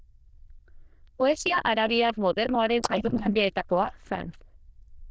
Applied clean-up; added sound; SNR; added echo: neural diffusion model UNIVERSE++.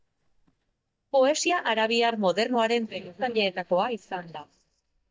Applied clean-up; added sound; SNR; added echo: neural mask model DeepFilterNet 3.